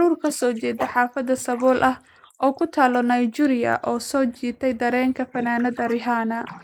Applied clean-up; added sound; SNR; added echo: neural mask model Resemble Enhance denoiser.